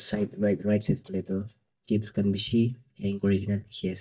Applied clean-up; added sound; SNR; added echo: neural mask model DeepFilterNet 3.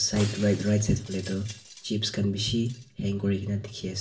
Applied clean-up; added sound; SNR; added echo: none; Shatter; 18 dB; reverberation time 0.3 s.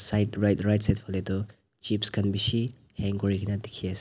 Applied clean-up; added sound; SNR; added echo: none; none; none; none.